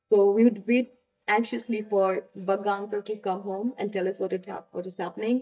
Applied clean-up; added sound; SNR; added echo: neural mask model DeepFilterNet 3.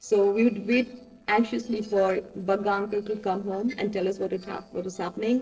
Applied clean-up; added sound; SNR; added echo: neural separator model SepFormer DNS4.